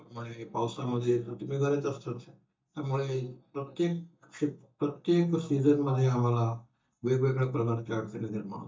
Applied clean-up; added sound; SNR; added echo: neural mask model DeepFilterNet 3.